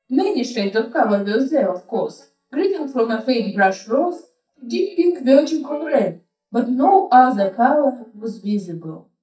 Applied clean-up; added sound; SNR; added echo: neural mask model DeepFilterNet 3.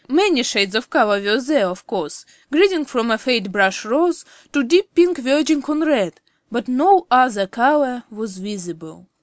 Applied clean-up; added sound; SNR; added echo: none; none; none; none.